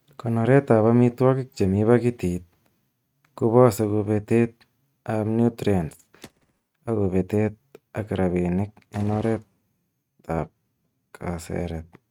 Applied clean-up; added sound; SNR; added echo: neural mask model RNNoise.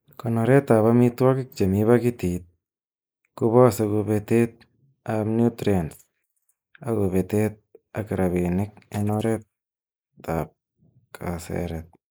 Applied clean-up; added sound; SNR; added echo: neural mask model Resemble Enhance denoiser.